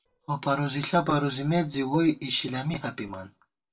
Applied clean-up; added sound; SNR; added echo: neural separator model SepFormer DNS4.